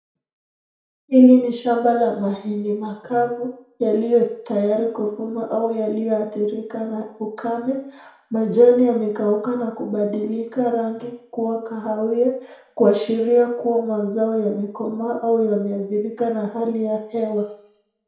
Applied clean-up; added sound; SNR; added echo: none; none; none; reverberation time 0.6 s.